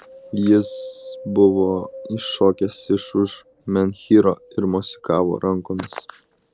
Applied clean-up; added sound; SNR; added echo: none; Wind; 19 dB; none.